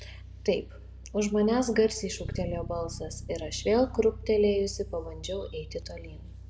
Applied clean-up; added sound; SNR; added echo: none; Bass guitar; 12 dB; none.